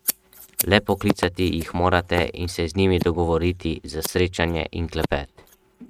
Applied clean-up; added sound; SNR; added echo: neural mask model RNNoise.